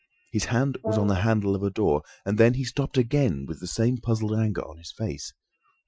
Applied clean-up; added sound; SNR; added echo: classical method Wiener filter.